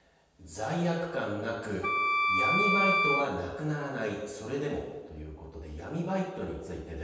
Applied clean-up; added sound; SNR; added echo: none; Wind instrument, woodwind instrument; -5 dB; reverberation time 1.2 s.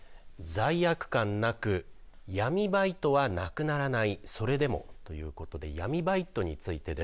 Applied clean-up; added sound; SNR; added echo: none; none; none; none.